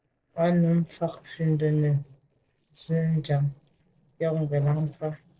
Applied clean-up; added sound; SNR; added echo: neural separator model SepFormer DNS4.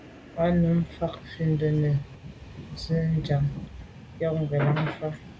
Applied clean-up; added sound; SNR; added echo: none; Train; 19 dB; none.